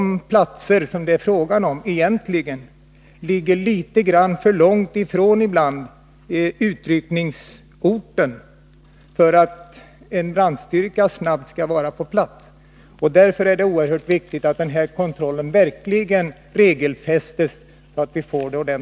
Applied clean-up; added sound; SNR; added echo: none; none; none; none.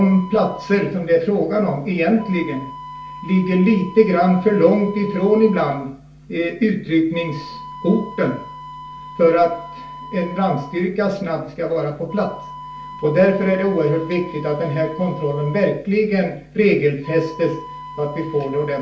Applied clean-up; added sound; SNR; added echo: none; Wind instrument, woodwind instrument; 17 dB; reverberation time 0.4 s.